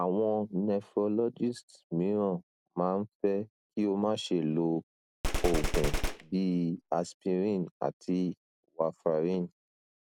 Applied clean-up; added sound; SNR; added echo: none; Gunshot, gunfire; 0 dB; none.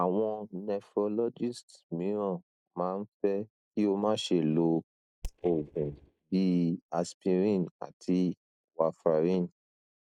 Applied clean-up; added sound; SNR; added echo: neural mask model DeepFilterNet 3.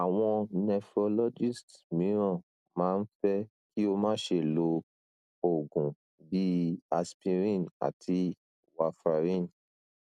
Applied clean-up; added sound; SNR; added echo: none; none; none; none.